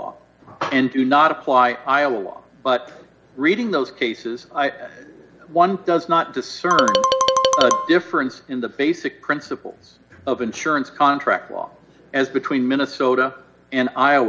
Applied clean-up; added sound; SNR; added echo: none; Marimba, xylophone; -2 dB; none.